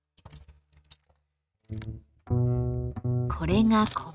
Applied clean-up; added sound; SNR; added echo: neural mask model RNNoise.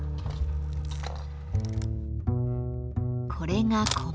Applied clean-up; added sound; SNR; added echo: none; Camera; 15 dB; none.